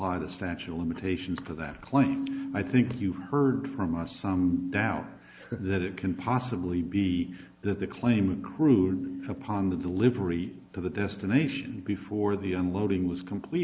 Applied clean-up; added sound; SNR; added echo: none; none; none; none.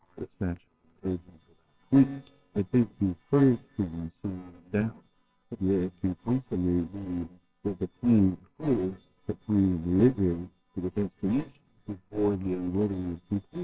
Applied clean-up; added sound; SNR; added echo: neural separator model SepFormer WHAMR!.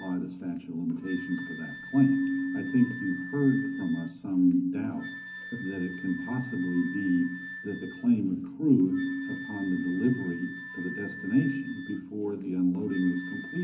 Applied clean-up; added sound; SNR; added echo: none; Wind instrument, woodwind instrument; 14 dB; reverberation time 0.3 s.